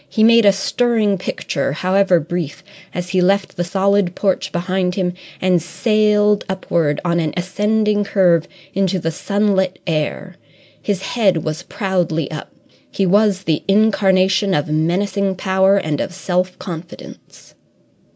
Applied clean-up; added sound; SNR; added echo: none; none; none; none.